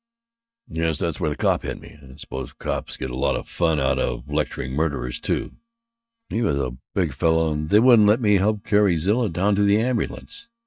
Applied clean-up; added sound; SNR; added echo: neural mask model DeepFilterNet 3.